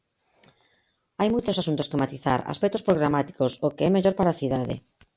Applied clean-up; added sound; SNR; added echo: none; none; none; none.